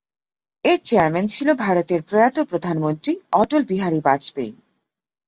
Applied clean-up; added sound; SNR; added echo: none; none; none; none.